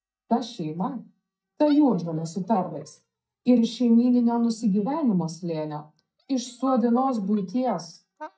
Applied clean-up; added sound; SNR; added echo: neural mask model DeepFilterNet 3.